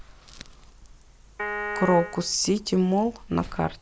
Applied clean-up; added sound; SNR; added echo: none; Piano; 5 dB; none.